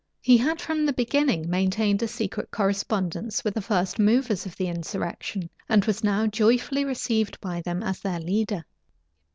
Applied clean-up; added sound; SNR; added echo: none; none; none; none.